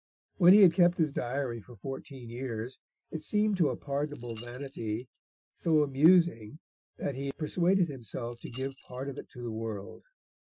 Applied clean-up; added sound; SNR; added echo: classical method Wiener filter.